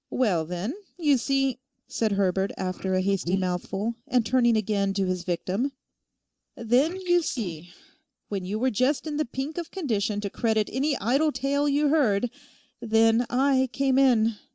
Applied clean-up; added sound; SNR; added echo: neural mask model Resemble Enhance denoiser.